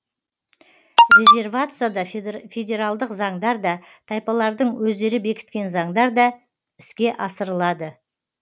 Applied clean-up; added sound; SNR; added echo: none; none; none; none.